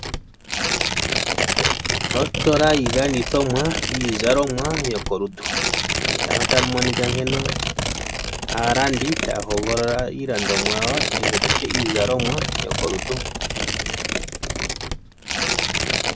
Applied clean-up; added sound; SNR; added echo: none; Tearing; -1 dB; none.